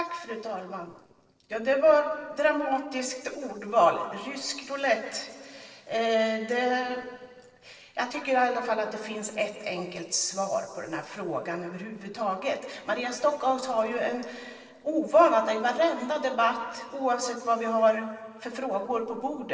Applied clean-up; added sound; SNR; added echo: neural separator model SepFormer DNS4.